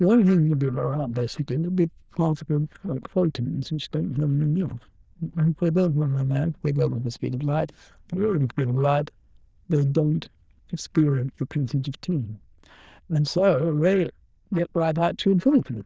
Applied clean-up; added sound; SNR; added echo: neural diffusion model UNIVERSE++.